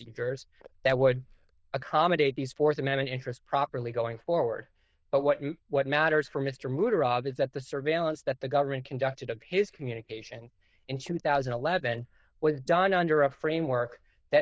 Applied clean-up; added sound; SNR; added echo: neural diffusion model UNIVERSE++.